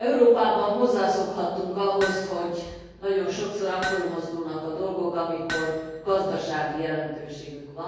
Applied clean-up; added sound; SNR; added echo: none; Hammer; 12 dB; reverberation time 1.3 s.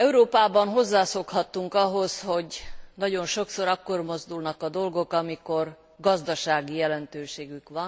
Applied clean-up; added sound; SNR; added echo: none; none; none; none.